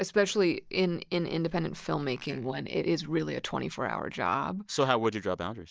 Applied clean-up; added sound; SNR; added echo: neural mask model DeepFilterNet 3.